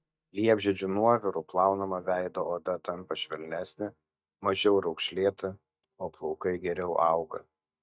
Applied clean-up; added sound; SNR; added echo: neural mask model DeepFilterNet 3.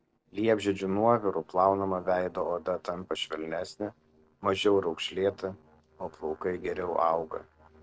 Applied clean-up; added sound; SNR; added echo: neural separator model SepFormer DNS4.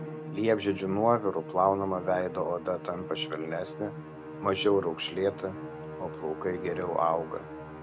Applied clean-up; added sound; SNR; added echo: none; Musical instrument; 11 dB; none.